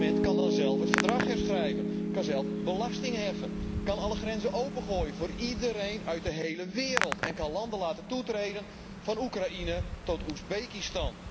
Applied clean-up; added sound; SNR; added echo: none; Piano + Hands; -1 dB; none.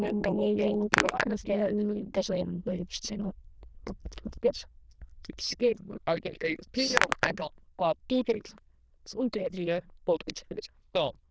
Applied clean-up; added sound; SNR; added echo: neural diffusion model UNIVERSE++.